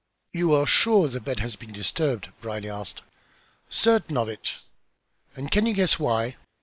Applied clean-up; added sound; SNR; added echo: neural mask model Resemble Enhance denoiser.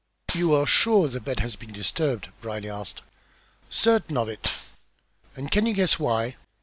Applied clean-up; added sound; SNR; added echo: none; Gunshot, gunfire; 7 dB; none.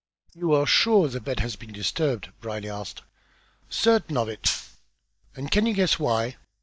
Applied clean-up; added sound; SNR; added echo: neural mask model DeepFilterNet 3.